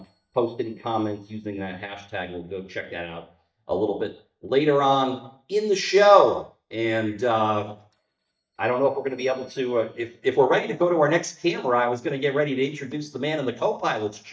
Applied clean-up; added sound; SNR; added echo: neural mask model DeepFilterNet 3.